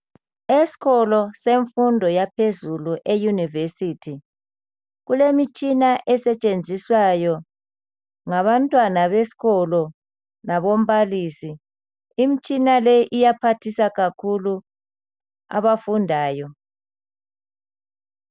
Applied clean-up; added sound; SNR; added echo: none; none; none; none.